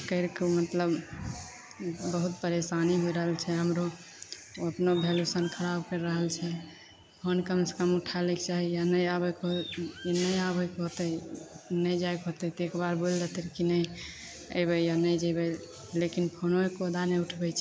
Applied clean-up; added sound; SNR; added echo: none; Bird; 17 dB; none.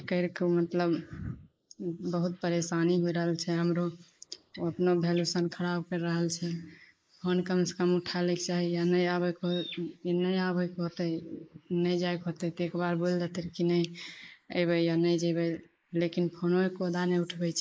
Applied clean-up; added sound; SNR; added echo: neural mask model Resemble Enhance denoiser.